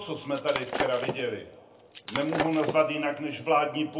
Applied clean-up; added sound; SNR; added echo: none; Shatter; 6 dB; reverberation time 0.3 s.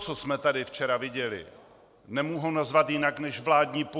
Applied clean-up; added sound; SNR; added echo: none; none; none; none.